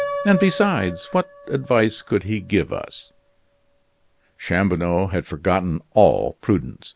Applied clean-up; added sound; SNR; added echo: none; Piano; 14 dB; none.